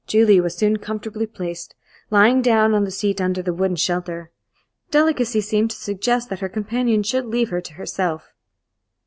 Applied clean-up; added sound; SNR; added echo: none; none; none; none.